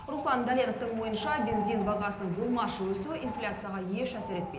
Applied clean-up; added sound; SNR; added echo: none; Bird; 10 dB; reverberation time 0.9 s.